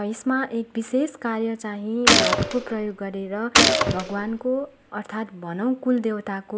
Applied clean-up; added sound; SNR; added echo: none; Gunshot, gunfire; -5 dB; none.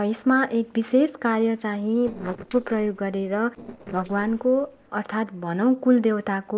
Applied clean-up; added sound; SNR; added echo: neural separator model SepFormer DNS4.